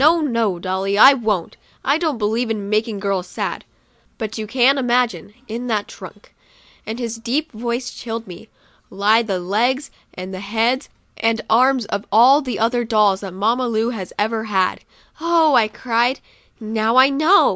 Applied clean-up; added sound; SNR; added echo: none; none; none; none.